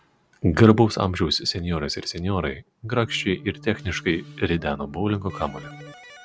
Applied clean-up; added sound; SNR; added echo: none; Organ + Electric guitar; 18 dB; none.